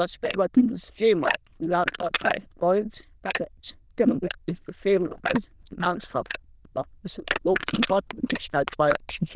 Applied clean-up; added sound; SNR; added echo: neural diffusion model UNIVERSE++.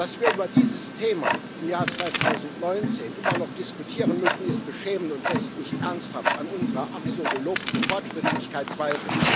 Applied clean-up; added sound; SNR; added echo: none; Crack + Tick-tock; -3 dB; none.